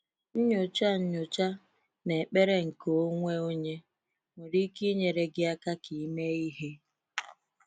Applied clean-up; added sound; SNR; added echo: none; none; none; none.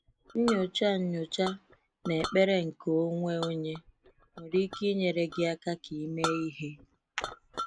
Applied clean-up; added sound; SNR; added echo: none; Chink, clink; 12 dB; none.